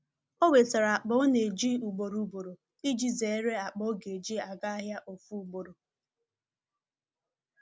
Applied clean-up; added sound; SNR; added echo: none; none; none; none.